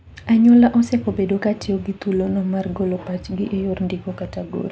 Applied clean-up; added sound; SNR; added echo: none; none; none; none.